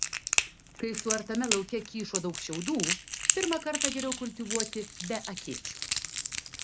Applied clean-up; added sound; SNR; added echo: none; Crackle; -2 dB; none.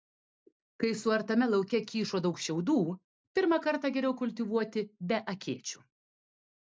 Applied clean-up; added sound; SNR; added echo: none; none; none; none.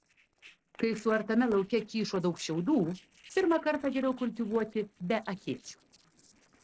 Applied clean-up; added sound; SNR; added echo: neural separator model SepFormer DNS4.